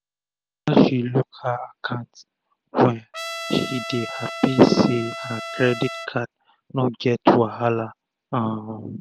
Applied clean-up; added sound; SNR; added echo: none; Trumpet; 10 dB; none.